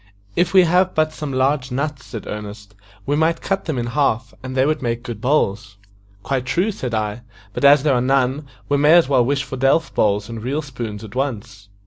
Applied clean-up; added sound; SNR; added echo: none; none; none; none.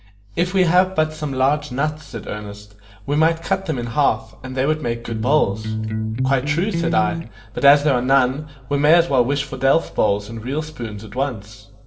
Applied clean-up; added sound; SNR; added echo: none; Electric guitar; 3 dB; reverberation time 0.7 s.